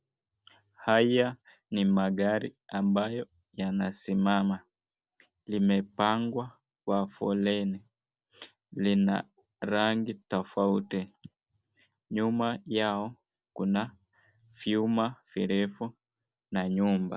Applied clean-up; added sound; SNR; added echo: none; none; none; none.